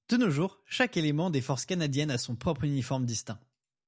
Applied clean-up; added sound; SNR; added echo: none; none; none; none.